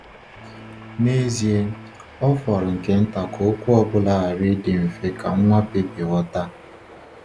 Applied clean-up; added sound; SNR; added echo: none; Train + Bowed string instrument; 18 dB; none.